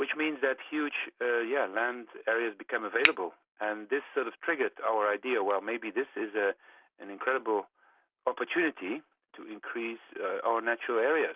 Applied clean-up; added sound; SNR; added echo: none; Finger snapping; -4 dB; none.